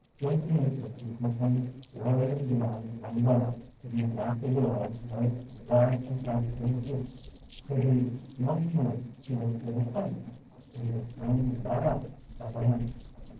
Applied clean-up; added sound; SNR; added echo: neural separator model SepFormer DNS4.